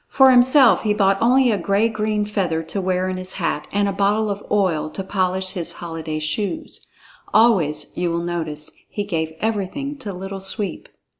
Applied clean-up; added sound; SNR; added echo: none; none; none; none.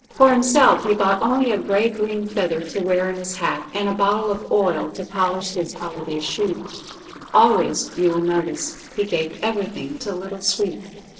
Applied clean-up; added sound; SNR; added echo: neural separator model SepFormer DNS4.